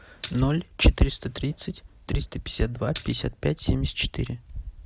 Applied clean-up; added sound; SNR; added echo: none; Splash, splatter; 18 dB; none.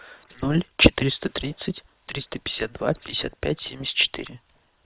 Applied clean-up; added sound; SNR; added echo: neural separator model SepFormer WHAM!.